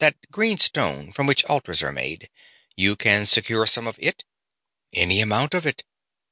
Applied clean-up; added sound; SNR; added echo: none; none; none; none.